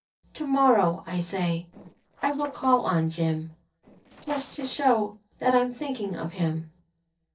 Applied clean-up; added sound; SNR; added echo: neural separator model SepFormer DNS4.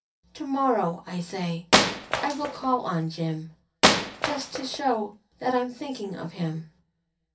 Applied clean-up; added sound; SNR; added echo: none; Wood; -3 dB; reverberation time 0.3 s.